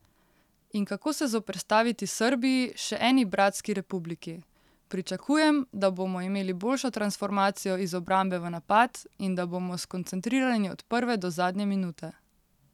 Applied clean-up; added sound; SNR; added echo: none; none; none; none.